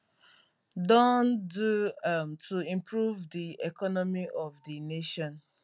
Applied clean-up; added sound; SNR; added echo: none; none; none; none.